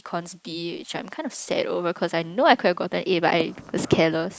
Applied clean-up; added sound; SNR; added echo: neural mask model Resemble Enhance denoiser.